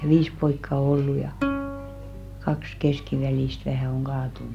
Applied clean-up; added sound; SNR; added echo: none; Plucked string instrument; 10 dB; none.